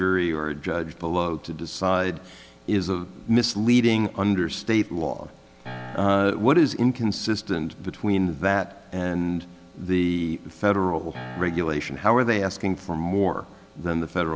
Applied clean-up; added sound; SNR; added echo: none; Piano; 16 dB; none.